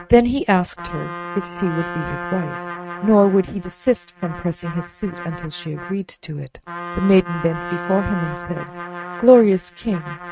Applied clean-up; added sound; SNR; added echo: neural mask model RNNoise.